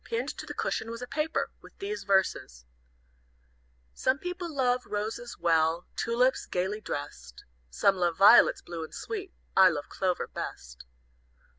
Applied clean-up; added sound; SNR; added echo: none; none; none; none.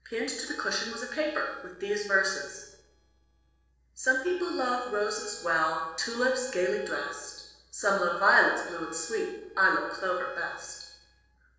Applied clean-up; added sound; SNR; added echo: neural separator model SepFormer DNS4.